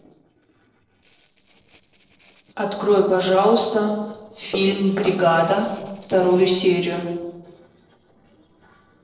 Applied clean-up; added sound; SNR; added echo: neural separator model SepFormer DNS4.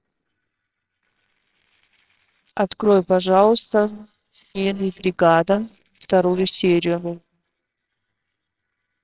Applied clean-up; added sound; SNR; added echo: neural separator model SepFormer WHAMR!.